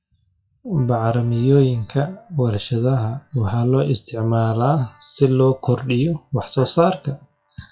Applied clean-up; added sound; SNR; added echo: classical method WPE with log-MMSE.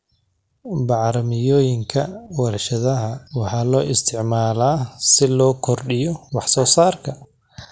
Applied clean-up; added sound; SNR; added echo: none; none; none; none.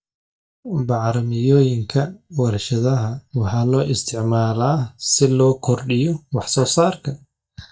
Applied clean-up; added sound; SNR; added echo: neural mask model DeepFilterNet 3.